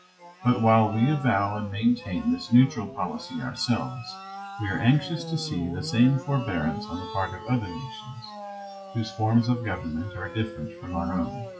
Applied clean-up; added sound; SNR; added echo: classical method WPE with log-MMSE.